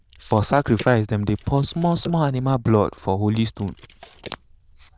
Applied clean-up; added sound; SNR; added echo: neural diffusion model UNIVERSE++.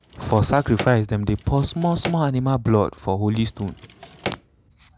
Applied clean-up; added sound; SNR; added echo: none; Drawer open or close; 14 dB; none.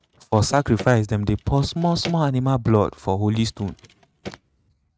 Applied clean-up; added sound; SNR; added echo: neural mask model RNNoise.